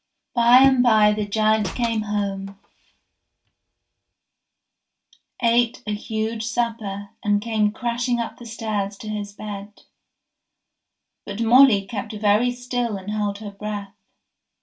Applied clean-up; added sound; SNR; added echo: none; Slam; 18 dB; reverberation time 0.2 s.